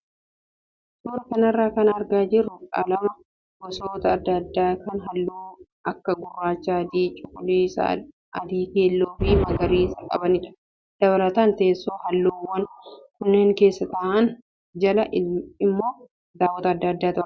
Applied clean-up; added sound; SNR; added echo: none; none; none; none.